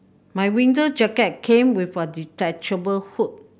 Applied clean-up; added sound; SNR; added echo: none; none; none; none.